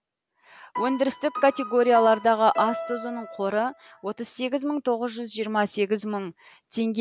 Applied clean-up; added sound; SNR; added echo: none; Piano; 9 dB; none.